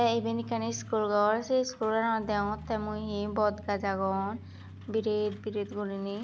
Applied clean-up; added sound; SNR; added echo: none; Truck; 15 dB; none.